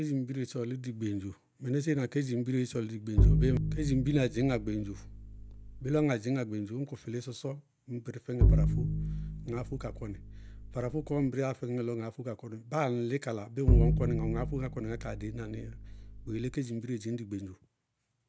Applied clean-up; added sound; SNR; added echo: none; Bowed string instrument; -4 dB; none.